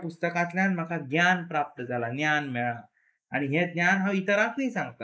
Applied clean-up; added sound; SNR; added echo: neural mask model Resemble Enhance denoiser.